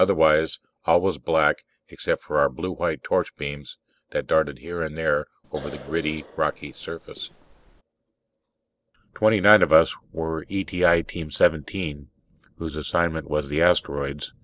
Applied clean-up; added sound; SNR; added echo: neural separator model SepFormer DNS4.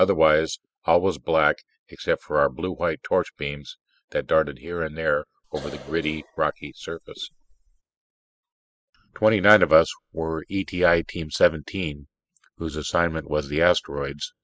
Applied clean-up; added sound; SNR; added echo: classical method spectral subtraction.